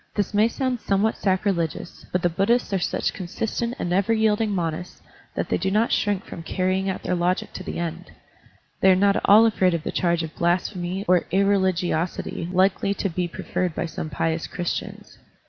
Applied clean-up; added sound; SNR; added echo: none; none; none; none.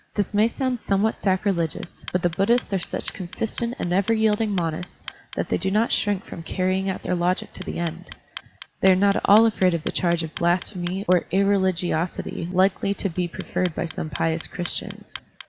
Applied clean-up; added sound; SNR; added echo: none; Clock; 19 dB; none.